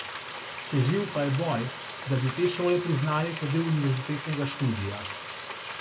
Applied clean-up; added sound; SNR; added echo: none; Frying (food); 10 dB; reverberation time 0.9 s.